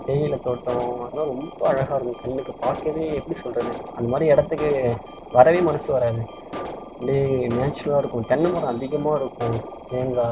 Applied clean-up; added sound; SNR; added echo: none; Alarm; 12 dB; none.